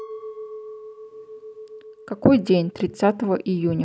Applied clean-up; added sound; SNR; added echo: none; Chink, clink; 17 dB; none.